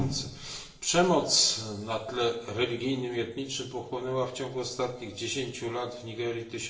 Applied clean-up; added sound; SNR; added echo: none; none; none; reverberation time 0.8 s.